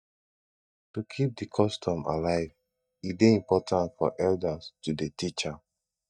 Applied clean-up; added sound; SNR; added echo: neural mask model DeepFilterNet 3.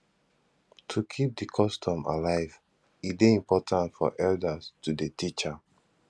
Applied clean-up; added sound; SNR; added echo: none; none; none; none.